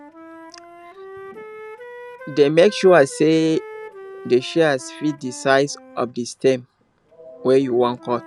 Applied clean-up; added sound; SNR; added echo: none; Wind instrument, woodwind instrument; 19 dB; none.